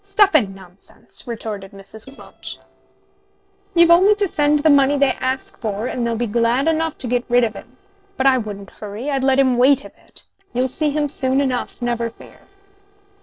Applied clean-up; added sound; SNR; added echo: neural separator model SepFormer DNS4.